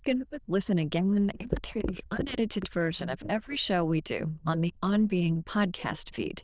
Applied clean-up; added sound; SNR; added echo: neural diffusion model UNIVERSE++.